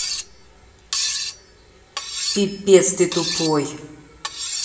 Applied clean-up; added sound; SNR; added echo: none; Cutlery, silverware; 6 dB; reverberation time 0.9 s.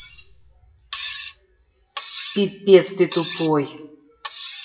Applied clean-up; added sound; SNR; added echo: classical method WPE with log-MMSE.